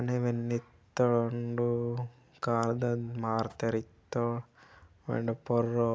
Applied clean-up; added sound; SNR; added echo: none; none; none; none.